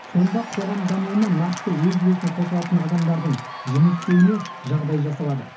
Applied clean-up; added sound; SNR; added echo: none; Applause / Cheering; 14 dB; reverberation time 0.3 s.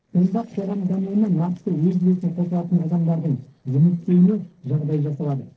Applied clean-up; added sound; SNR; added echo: neural separator model SepFormer DNS4.